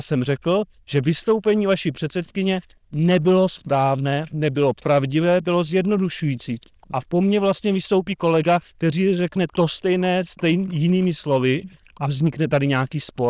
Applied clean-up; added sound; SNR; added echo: neural diffusion model UNIVERSE++.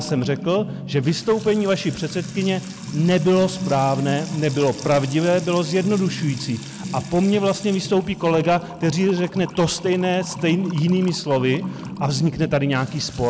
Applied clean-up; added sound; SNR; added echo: none; Trickle, dribble / Water tap, faucet / Music; 11 dB; none.